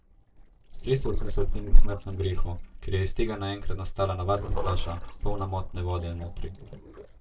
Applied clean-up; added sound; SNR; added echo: neural separator model SepFormer DNS4.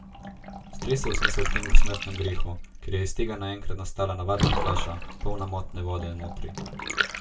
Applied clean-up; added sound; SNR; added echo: none; Bathtub (filling or washing) / Water; 9 dB; reverberation time 0.1 s.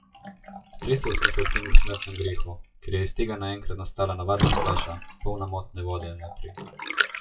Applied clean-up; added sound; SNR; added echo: classical method WPE with log-MMSE.